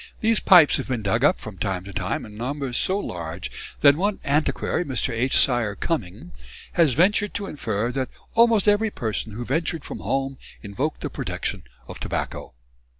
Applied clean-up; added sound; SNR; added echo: none; none; none; none.